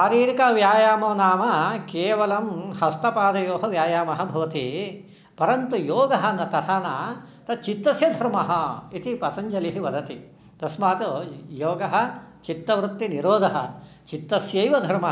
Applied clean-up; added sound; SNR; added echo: none; none; none; none.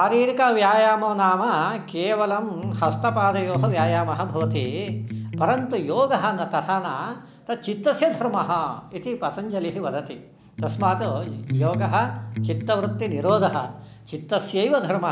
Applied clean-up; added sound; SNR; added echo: none; Electric guitar; 5 dB; none.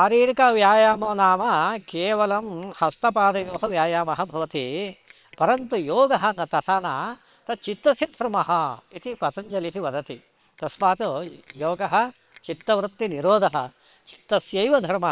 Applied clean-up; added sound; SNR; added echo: neural separator model SepFormer WHAM!.